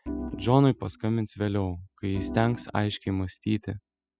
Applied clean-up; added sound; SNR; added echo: classical method spectral subtraction.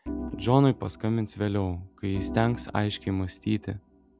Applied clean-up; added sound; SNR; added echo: none; Organ; 13 dB; none.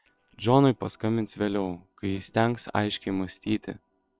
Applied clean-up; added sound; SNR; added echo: neural separator model SepFormer WHAM!.